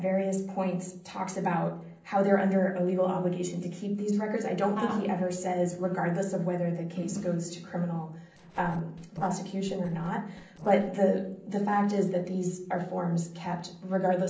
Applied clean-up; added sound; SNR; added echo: neural separator model SepFormer DNS4.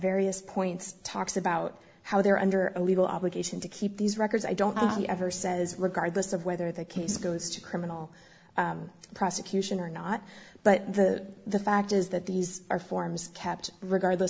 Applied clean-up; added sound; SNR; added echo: none; none; none; none.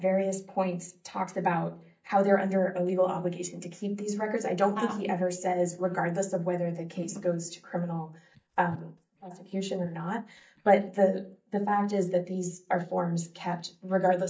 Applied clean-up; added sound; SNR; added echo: neural mask model DeepFilterNet 3.